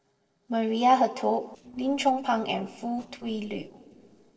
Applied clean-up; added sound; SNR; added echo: neural separator model SepFormer DNS4.